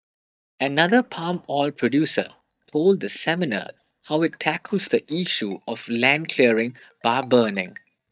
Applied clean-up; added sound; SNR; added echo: neural mask model DeepFilterNet 3.